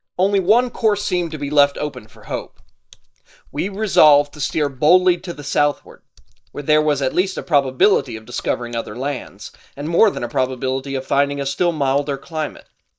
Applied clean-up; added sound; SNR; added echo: neural mask model DeepFilterNet 3.